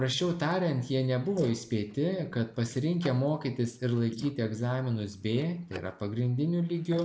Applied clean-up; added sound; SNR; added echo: neural mask model Resemble Enhance denoiser.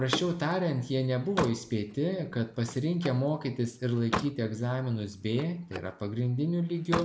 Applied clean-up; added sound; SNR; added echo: none; Slam; 10 dB; none.